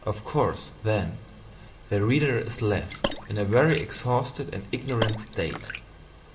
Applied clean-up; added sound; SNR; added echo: none; Water / Splash, splatter; 9 dB; reverberation time 1.3 s.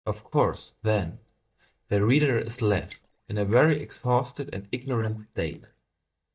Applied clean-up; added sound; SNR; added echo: neural mask model DeepFilterNet 3.